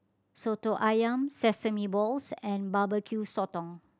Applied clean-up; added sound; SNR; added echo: none; none; none; none.